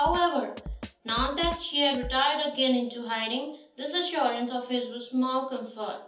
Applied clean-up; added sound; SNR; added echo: none; Drum kit; 15 dB; reverberation time 0.5 s.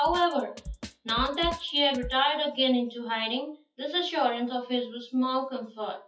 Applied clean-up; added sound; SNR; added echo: classical method WPE with log-MMSE.